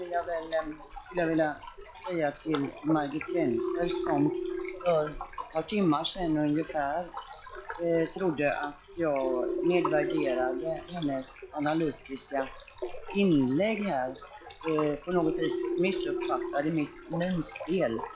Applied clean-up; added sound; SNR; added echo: classical method log-MMSE.